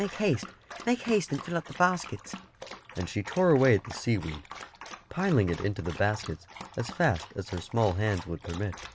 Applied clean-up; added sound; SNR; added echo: none; Dog; 16 dB; none.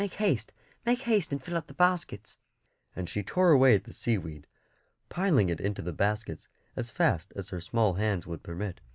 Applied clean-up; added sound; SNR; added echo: none; none; none; none.